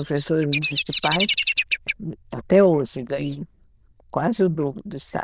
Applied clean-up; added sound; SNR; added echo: neural diffusion model UNIVERSE++.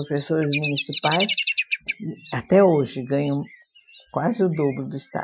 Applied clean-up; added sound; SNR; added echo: classical method Wiener filter.